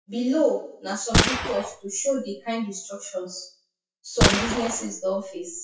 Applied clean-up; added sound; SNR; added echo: classical method WPE with log-MMSE.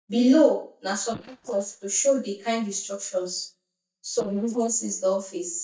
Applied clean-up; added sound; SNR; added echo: neural mask model DeepFilterNet 3.